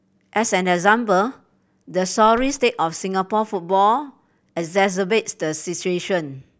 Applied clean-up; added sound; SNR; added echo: none; Bird; 12 dB; none.